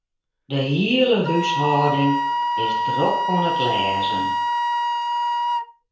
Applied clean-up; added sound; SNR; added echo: none; Wind instrument, woodwind instrument; 0 dB; reverberation time 0.5 s.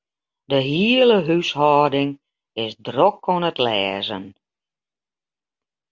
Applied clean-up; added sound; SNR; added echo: none; none; none; none.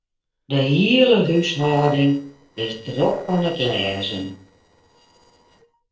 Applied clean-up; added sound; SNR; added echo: neural separator model SepFormer DNS4.